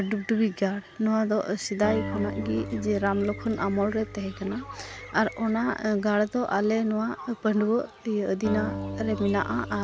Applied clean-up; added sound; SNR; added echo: none; Acoustic guitar; 12 dB; none.